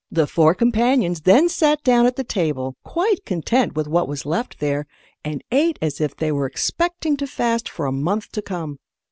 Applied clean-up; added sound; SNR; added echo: none; none; none; none.